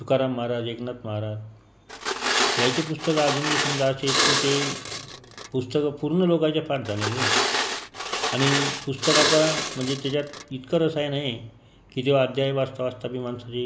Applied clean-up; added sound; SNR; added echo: none; Glass; 0 dB; none.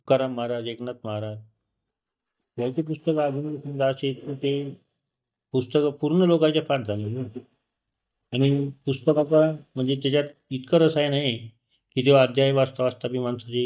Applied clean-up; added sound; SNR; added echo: neural mask model DeepFilterNet 3.